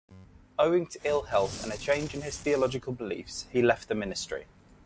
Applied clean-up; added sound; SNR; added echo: none; Tearing; 14 dB; none.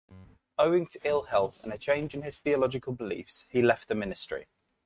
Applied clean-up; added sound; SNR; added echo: neural mask model RNNoise.